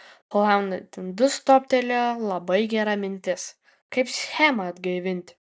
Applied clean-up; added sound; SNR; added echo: none; none; none; none.